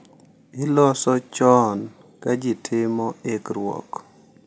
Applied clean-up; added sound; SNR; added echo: none; none; none; none.